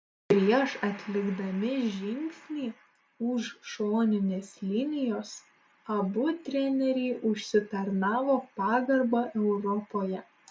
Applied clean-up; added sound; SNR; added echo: none; none; none; none.